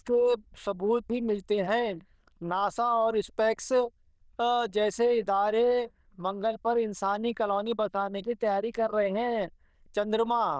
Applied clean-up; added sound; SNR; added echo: neural diffusion model UNIVERSE++.